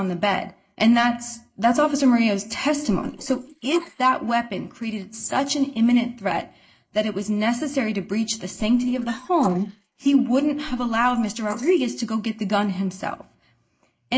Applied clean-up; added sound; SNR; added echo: neural mask model Resemble Enhance denoiser.